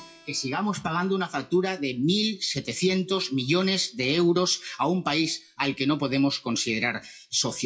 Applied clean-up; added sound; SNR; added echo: classical method WPE with log-MMSE.